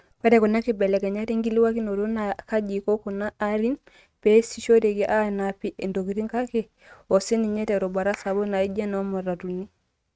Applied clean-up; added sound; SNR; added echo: neural mask model RNNoise.